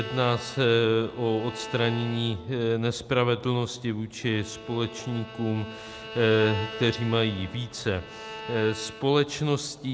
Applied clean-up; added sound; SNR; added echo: none; Bowed string instrument; 14 dB; none.